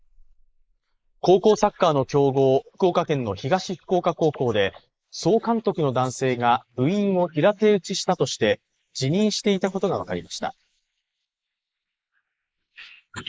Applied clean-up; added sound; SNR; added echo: neural mask model Resemble Enhance denoiser.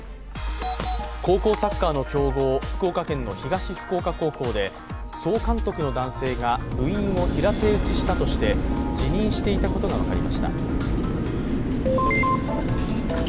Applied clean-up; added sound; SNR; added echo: none; Mechanical fan; 1 dB; none.